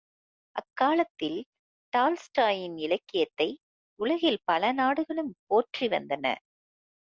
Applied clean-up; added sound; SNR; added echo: none; none; none; none.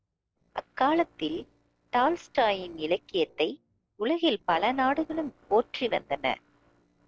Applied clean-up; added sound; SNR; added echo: neural separator model SepFormer DNS4.